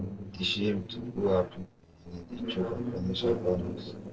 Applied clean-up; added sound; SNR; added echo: neural separator model SepFormer DNS4.